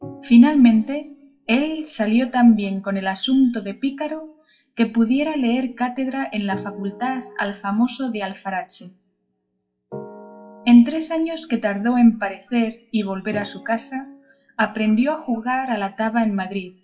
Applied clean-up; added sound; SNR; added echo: classical method WPE with log-MMSE.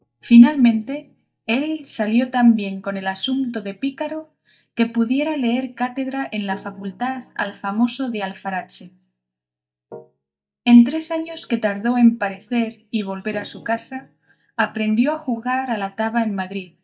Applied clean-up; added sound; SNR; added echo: neural mask model DeepFilterNet 3.